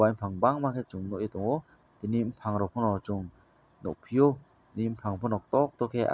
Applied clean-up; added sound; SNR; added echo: none; none; none; none.